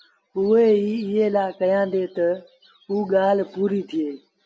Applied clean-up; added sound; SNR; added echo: none; none; none; none.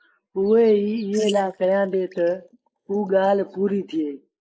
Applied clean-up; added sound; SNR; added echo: neural mask model Resemble Enhance denoiser.